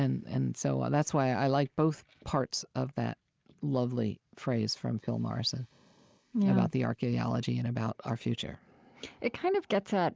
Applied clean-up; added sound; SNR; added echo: neural mask model Resemble Enhance denoiser.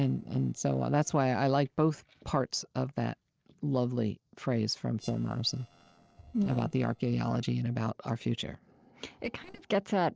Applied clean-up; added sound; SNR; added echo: neural separator model SepFormer DNS4.